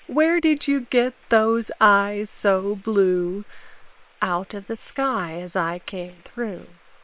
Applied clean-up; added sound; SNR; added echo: neural separator model SepFormer WHAM!.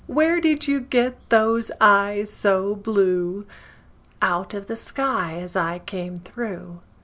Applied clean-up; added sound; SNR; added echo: none; none; none; none.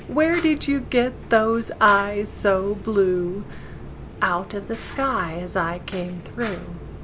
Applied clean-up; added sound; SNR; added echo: none; Fire; 13 dB; none.